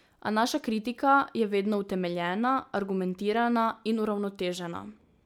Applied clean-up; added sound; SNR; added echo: none; none; none; none.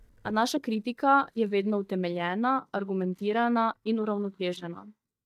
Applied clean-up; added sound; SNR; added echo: neural mask model DeepFilterNet 3.